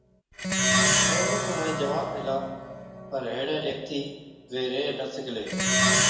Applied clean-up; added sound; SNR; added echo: none; Plucked string instrument; -5 dB; reverberation time 1.0 s.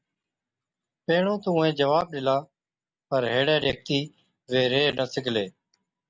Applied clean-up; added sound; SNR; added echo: none; none; none; none.